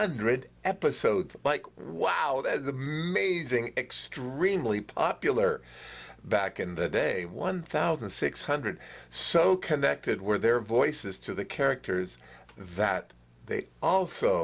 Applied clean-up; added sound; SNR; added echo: none; none; none; none.